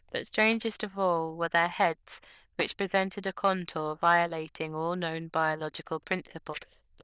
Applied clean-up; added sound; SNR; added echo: neural diffusion model UNIVERSE++.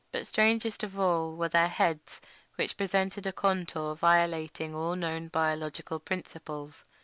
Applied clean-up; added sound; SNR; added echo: none; none; none; none.